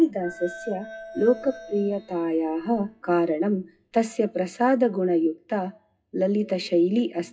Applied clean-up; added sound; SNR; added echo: classical method WPE with log-MMSE.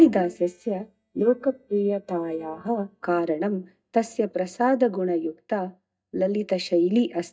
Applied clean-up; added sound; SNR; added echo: neural mask model DeepFilterNet 3.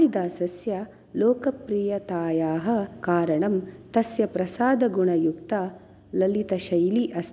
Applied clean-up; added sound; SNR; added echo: none; none; none; none.